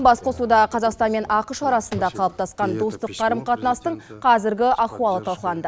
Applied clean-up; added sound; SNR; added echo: none; none; none; none.